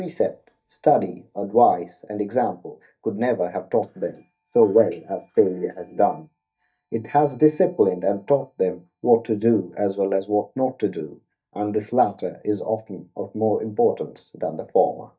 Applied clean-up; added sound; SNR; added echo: neural mask model DeepFilterNet 3.